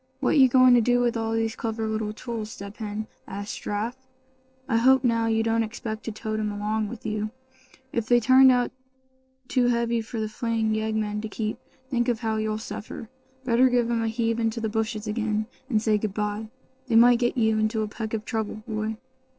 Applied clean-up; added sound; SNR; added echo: neural separator model SepFormer DNS4.